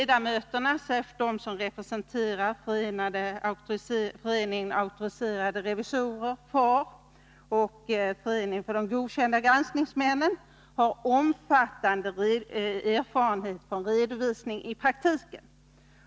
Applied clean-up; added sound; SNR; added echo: none; none; none; none.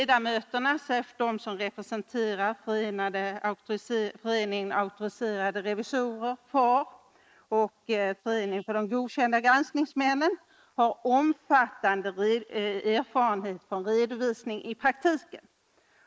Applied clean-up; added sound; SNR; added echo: neural mask model Resemble Enhance denoiser.